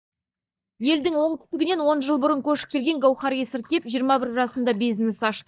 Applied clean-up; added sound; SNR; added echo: neural mask model DeepFilterNet 3.